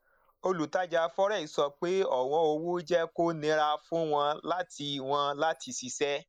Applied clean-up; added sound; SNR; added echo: neural mask model Resemble Enhance denoiser.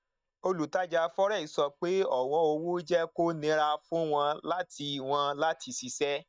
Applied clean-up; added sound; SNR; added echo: neural mask model DeepFilterNet 3.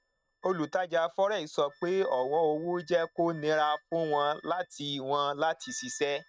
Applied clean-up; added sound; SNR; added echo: neural mask model RNNoise.